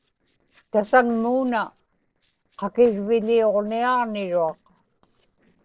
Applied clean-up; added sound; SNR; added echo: neural separator model SepFormer DNS4.